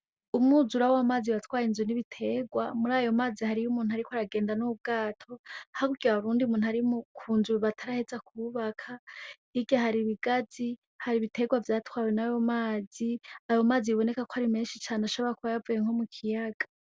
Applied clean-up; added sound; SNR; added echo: none; none; none; none.